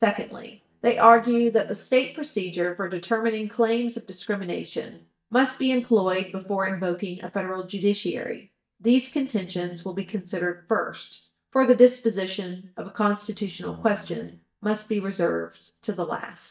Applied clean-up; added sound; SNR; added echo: neural mask model DeepFilterNet 3.